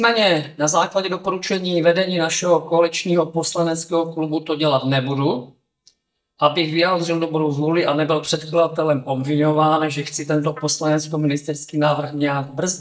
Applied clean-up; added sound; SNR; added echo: neural mask model DeepFilterNet 3.